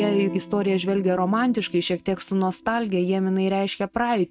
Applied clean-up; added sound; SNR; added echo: neural mask model RNNoise.